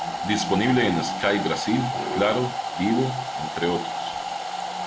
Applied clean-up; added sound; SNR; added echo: none; Domestic sounds, home sounds; 4 dB; none.